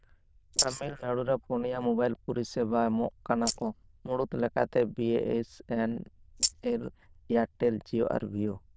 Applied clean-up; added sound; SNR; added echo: neural diffusion model UNIVERSE++.